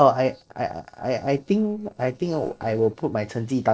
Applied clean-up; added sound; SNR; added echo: neural separator model SepFormer DNS4.